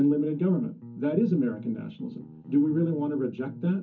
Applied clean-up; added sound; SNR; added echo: none; Bass guitar; 18 dB; reverberation time 0.4 s.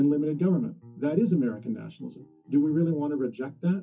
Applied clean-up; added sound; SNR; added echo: classical method WPE with log-MMSE.